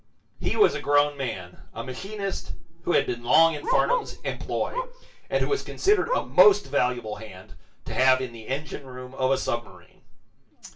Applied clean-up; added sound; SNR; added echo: none; Bark; 13 dB; reverberation time 0.2 s.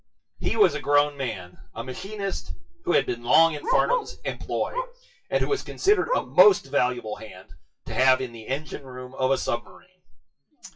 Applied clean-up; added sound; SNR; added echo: classical method WPE with log-MMSE.